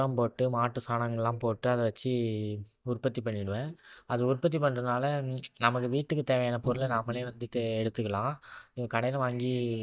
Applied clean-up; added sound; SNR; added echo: neural mask model DeepFilterNet 3.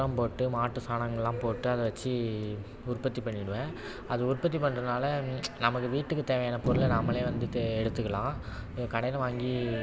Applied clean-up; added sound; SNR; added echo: none; Thunder; 8 dB; none.